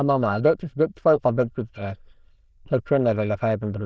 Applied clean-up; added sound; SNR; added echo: neural diffusion model UNIVERSE++.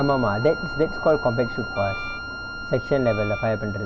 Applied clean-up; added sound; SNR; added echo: none; Wind instrument, woodwind instrument + Wind instrument, woodwind instrument; 9 dB; none.